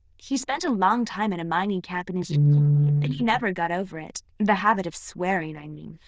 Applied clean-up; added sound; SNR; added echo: neural diffusion model UNIVERSE++.